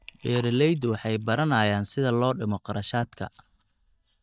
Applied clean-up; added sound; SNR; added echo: neural mask model DeepFilterNet 3.